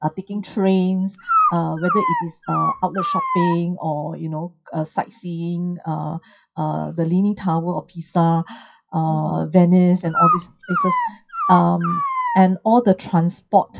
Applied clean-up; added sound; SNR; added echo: classical method WPE with log-MMSE.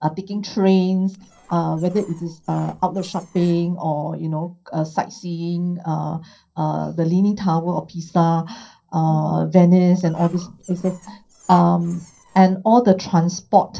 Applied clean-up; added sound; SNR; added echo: neural separator model SepFormer DNS4.